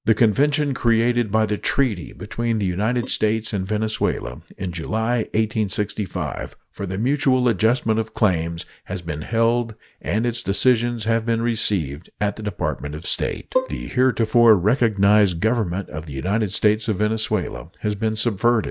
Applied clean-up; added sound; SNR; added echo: neural mask model DeepFilterNet 3.